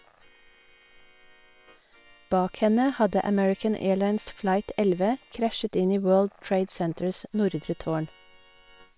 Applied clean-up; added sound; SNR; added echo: neural separator model SepFormer WHAM!.